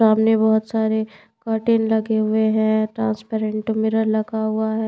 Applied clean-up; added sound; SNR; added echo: none; none; none; none.